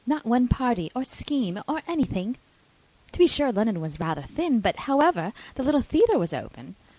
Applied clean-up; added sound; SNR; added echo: none; none; none; none.